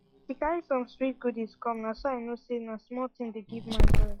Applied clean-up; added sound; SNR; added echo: classical method log-MMSE.